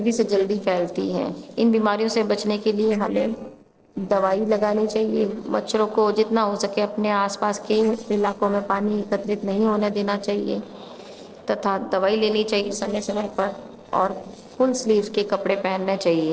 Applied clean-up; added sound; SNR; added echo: neural separator model SepFormer DNS4.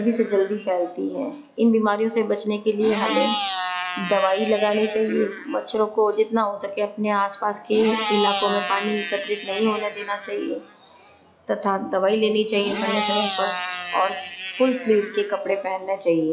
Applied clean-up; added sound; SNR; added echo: classical method log-MMSE.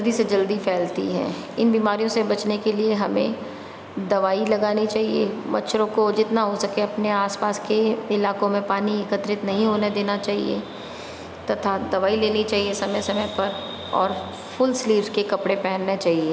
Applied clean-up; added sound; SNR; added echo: none; none; none; none.